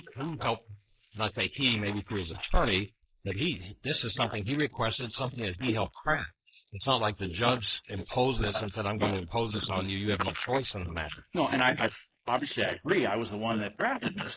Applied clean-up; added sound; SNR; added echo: neural mask model Resemble Enhance denoiser.